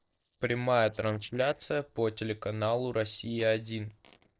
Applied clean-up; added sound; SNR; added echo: neural separator model SepFormer DNS4.